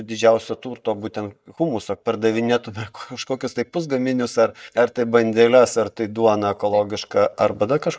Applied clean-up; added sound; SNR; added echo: neural mask model DeepFilterNet 3.